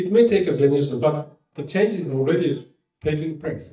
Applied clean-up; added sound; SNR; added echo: neural mask model DeepFilterNet 3.